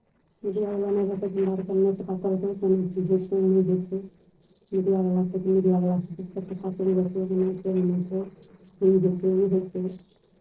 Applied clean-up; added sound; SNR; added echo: neural separator model SepFormer DNS4.